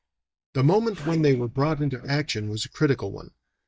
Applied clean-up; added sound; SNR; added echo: neural mask model DeepFilterNet 3.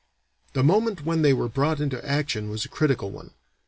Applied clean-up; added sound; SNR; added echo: none; none; none; none.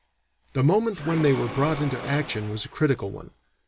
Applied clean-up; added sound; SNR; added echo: none; Mechanisms; 13 dB; none.